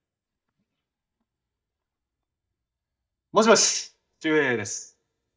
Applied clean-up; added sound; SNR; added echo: neural mask model DeepFilterNet 3.